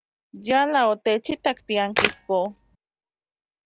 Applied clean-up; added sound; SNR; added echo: none; Camera; 3 dB; none.